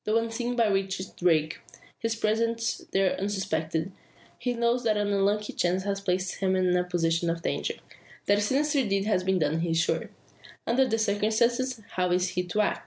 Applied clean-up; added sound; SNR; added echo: none; none; none; none.